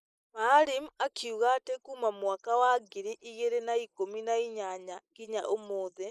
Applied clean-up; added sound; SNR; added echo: neural mask model Resemble Enhance denoiser.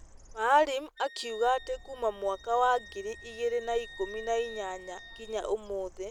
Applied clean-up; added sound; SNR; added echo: none; Bird + Wind instrument, woodwind instrument; 17 dB; none.